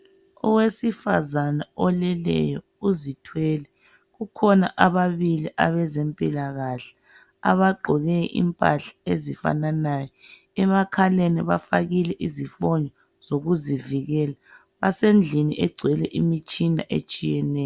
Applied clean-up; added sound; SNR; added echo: none; none; none; none.